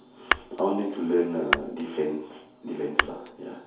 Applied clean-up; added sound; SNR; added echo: none; Tap / Glass; 0 dB; reverberation time 2.4 s.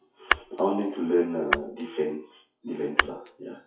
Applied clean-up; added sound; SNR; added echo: classical method WPE with log-MMSE.